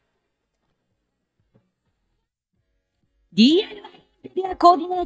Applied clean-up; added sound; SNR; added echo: neural mask model DeepFilterNet 3.